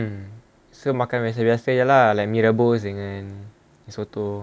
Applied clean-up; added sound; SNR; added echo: none; none; none; none.